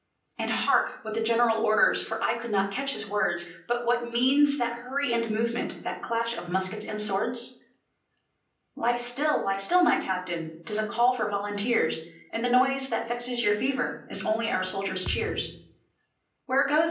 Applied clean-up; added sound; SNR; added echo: none; Thump, thud; 14 dB; reverberation time 0.6 s.